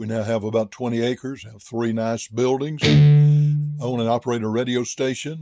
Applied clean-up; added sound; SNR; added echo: none; Guitar; -2 dB; none.